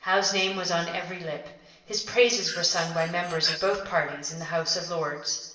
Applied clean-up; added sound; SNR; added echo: none; Breathing; 12 dB; reverberation time 1.0 s.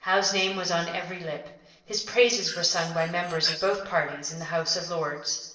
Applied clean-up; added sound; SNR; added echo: neural separator model SepFormer DNS4.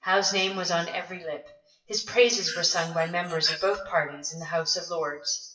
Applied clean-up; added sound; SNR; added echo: classical method WPE with log-MMSE.